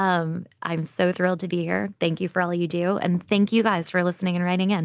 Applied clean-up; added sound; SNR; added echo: none; none; none; none.